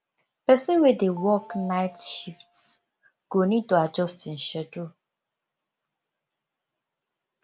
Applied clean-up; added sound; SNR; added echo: none; Telephone; 18 dB; none.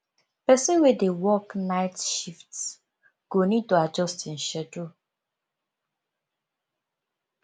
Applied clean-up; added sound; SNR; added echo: none; none; none; none.